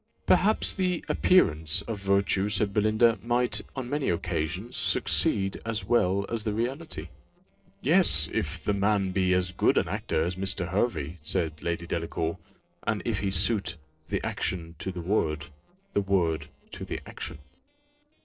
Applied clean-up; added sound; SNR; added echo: neural separator model SepFormer DNS4.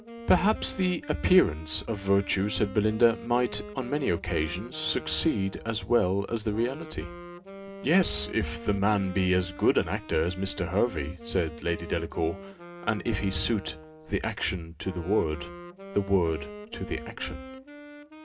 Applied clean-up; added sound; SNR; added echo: none; Wind instrument, woodwind instrument; 15 dB; reverberation time 0.3 s.